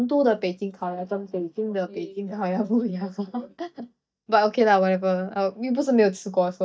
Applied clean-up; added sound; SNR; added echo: neural mask model DeepFilterNet 3.